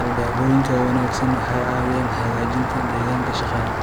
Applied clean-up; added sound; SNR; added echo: none; Rain; 1 dB; none.